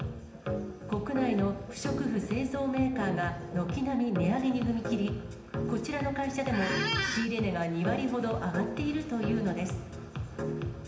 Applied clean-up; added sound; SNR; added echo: none; Squeak; 2 dB; reverberation time 0.8 s.